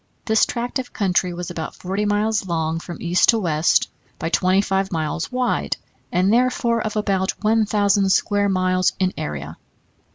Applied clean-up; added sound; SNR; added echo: none; none; none; none.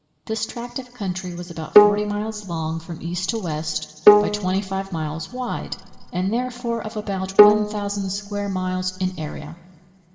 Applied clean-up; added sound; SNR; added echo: none; Bowed string instrument; -5 dB; reverberation time 1.9 s.